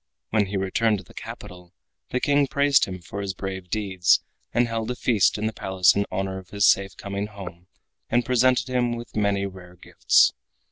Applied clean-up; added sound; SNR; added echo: none; none; none; none.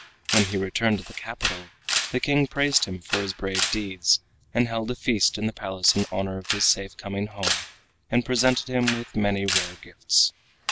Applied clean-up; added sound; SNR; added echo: none; Camera; 6 dB; none.